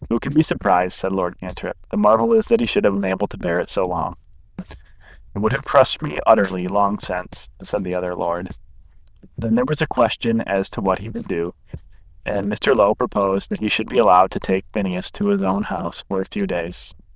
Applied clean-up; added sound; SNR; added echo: neural diffusion model UNIVERSE++.